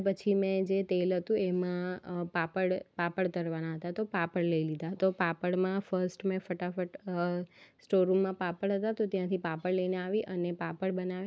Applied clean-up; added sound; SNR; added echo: none; none; none; none.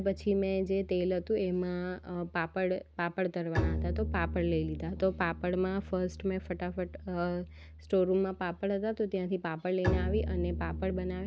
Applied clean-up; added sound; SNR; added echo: none; Bowed string instrument; 6 dB; none.